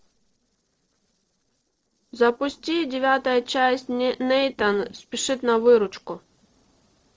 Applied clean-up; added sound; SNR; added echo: neural separator model SepFormer DNS4.